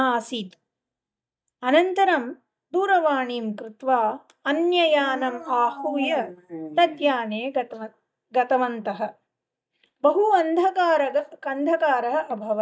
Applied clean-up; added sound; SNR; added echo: neural mask model DeepFilterNet 3.